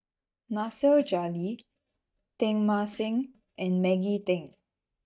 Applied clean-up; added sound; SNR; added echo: neural mask model DeepFilterNet 3.